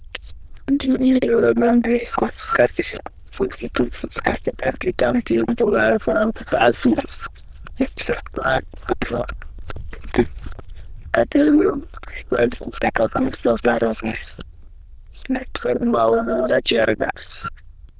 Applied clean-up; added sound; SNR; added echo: neural diffusion model UNIVERSE++.